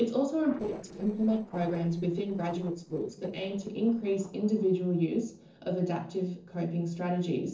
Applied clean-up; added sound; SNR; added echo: neural separator model SepFormer DNS4.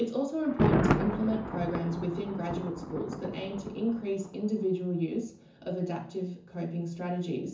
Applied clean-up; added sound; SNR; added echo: none; Thunder; 3 dB; reverberation time 0.6 s.